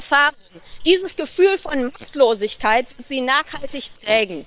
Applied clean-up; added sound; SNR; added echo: neural separator model SepFormer WHAM!.